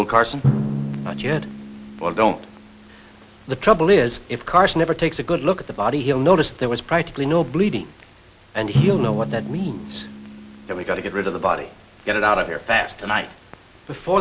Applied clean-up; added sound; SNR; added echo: none; Drum; 9 dB; none.